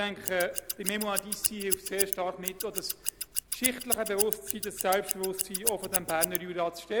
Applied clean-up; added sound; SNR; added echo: none; Scissors; 0 dB; none.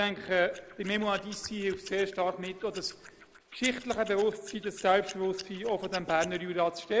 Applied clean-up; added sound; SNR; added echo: neural mask model Resemble Enhance denoiser.